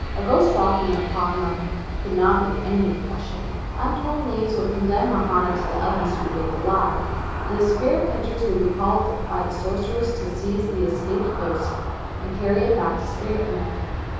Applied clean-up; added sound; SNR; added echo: none; Aircraft; 4 dB; reverberation time 1.3 s.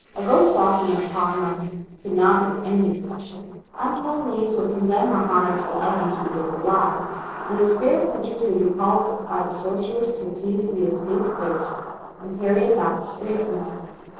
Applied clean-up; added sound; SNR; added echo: neural separator model SepFormer DNS4.